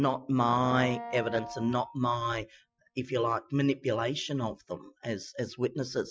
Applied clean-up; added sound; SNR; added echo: classical method Wiener filter.